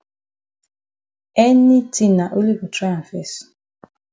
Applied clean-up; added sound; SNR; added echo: none; none; none; none.